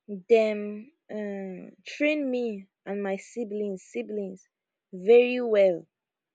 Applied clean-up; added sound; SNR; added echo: none; none; none; none.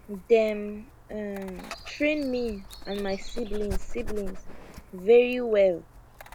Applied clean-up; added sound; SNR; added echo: none; Dog; 10 dB; none.